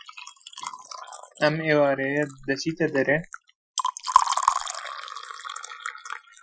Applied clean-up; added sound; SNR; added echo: classical method Wiener filter.